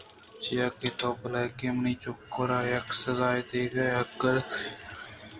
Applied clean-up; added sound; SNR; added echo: none; Bicycle; 17 dB; none.